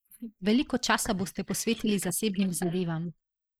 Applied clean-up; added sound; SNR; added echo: neural mask model Resemble Enhance denoiser.